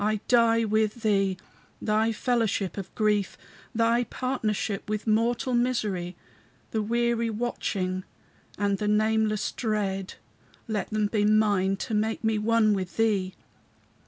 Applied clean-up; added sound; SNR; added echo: none; none; none; none.